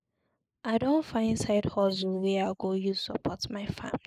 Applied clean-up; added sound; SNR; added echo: neural mask model Resemble Enhance denoiser.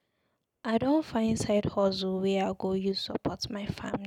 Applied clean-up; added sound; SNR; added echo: none; none; none; none.